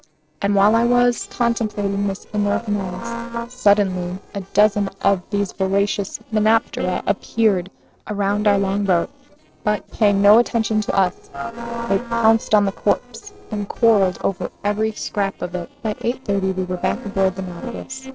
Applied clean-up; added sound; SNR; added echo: neural separator model SepFormer DNS4.